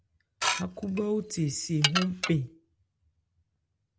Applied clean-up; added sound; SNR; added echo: none; Dishes, pots, and pans / Glass; 1 dB; none.